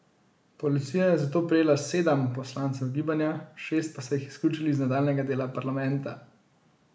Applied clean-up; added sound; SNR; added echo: none; none; none; none.